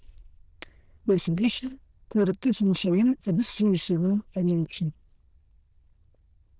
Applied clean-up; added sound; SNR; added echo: neural diffusion model UNIVERSE++.